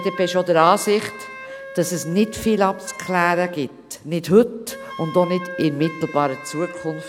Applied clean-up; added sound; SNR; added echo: none; Wind instrument, woodwind instrument; 14 dB; none.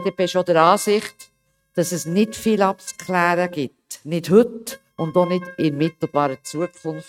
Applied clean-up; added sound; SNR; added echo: neural mask model RNNoise.